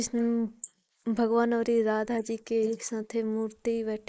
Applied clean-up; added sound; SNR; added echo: neural mask model Resemble Enhance denoiser.